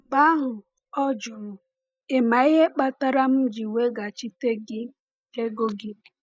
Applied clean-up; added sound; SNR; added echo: neural mask model DeepFilterNet 3.